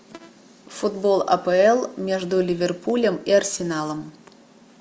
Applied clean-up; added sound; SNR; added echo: none; none; none; none.